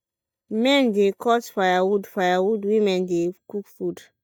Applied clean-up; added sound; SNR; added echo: neural mask model DeepFilterNet 3.